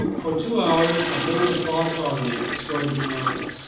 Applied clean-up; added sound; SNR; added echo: none; Toilet flush; 3 dB; reverberation time 1.1 s.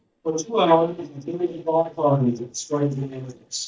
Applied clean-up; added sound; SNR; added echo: neural mask model DeepFilterNet 3.